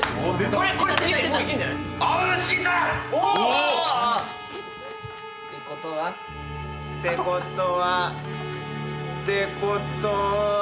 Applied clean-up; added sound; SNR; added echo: none; Trumpet; 16 dB; none.